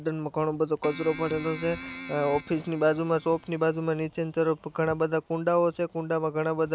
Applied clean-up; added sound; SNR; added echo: none; Keyboard (musical); 14 dB; none.